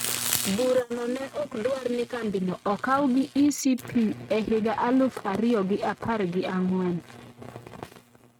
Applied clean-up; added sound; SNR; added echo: neural mask model RNNoise.